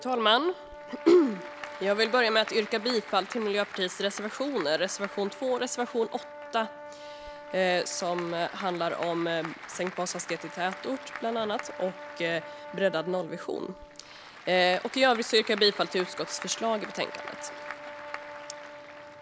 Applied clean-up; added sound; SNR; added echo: none; Brass instrument + Applause / Crowd; 13 dB; none.